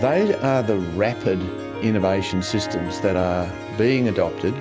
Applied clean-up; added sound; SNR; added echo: none; Harp; 10 dB; none.